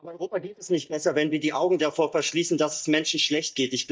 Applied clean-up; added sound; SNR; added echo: neural mask model DeepFilterNet 3.